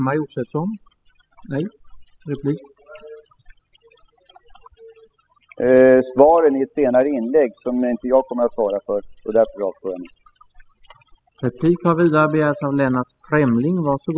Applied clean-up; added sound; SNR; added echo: classical method spectral subtraction.